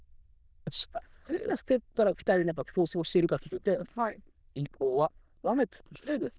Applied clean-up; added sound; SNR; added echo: neural diffusion model UNIVERSE++.